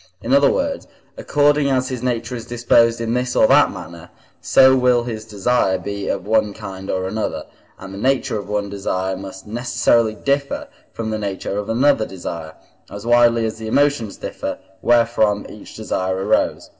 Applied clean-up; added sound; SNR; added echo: none; none; none; reverberation time 0.7 s.